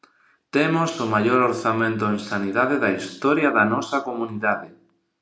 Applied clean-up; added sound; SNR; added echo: none; none; none; none.